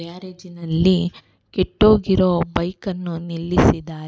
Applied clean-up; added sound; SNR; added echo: none; none; none; none.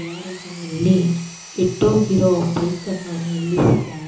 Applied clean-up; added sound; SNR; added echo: none; Engine; 19 dB; reverberation time 0.6 s.